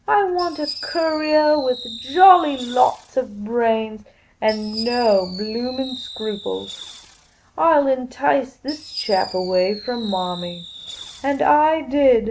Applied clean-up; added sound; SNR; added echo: none; Fireworks; 15 dB; none.